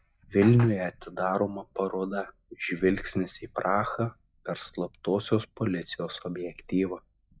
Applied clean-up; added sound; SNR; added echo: classical method log-MMSE.